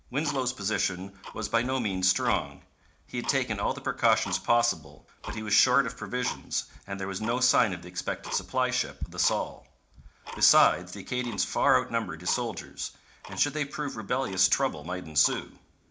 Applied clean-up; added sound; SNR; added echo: none; Tick-tock; 15 dB; reverberation time 0.4 s.